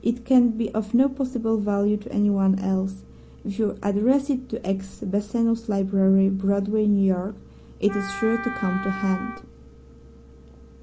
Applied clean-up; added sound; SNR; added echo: none; Wind instrument, woodwind instrument; 10 dB; none.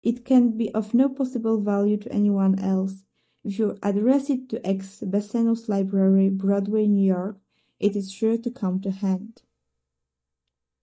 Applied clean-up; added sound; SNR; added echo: neural mask model DeepFilterNet 3.